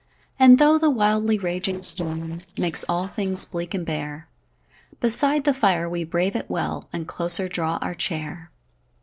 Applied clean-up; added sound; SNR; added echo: neural separator model SepFormer DNS4.